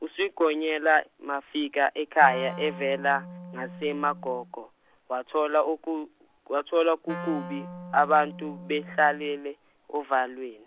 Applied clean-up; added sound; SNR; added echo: none; Wind instrument, woodwind instrument; 14 dB; none.